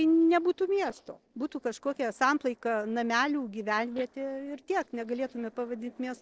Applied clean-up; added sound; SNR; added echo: neural separator model SepFormer DNS4.